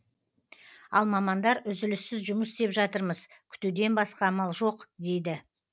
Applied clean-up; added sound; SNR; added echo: none; none; none; none.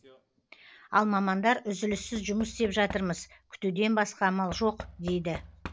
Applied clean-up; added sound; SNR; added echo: none; Knock / Wood; 17 dB; none.